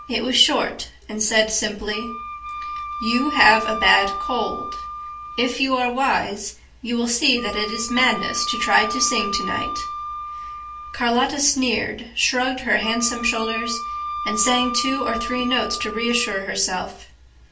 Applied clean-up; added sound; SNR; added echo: none; Wind instrument, woodwind instrument; 8 dB; reverberation time 0.3 s.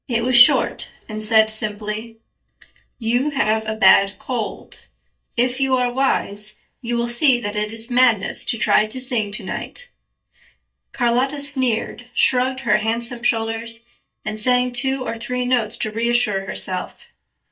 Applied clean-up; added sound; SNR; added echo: neural mask model DeepFilterNet 3.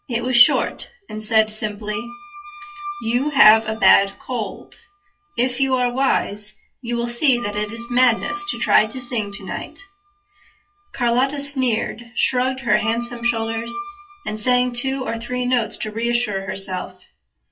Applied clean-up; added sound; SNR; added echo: classical method WPE with log-MMSE.